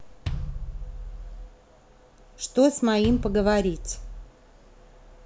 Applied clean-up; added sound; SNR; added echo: none; Bass drum; 7 dB; none.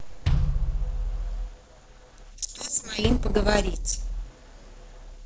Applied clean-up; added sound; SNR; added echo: neural separator model SepFormer DNS4.